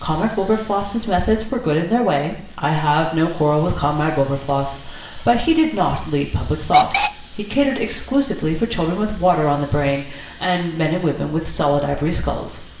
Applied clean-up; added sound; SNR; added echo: none; Hiss / Alarm / Train; 10 dB; reverberation time 0.7 s.